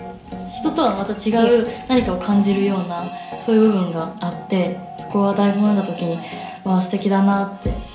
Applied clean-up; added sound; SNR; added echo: none; Fart; 17 dB; reverberation time 0.5 s.